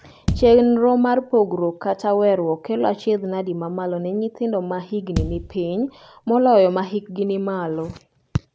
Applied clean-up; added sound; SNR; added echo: none; Bass drum; 9 dB; none.